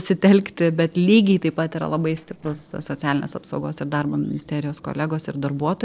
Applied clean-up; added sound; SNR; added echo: neural separator model SepFormer DNS4.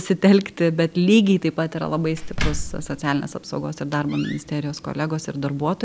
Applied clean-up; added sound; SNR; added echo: none; Slam; 11 dB; none.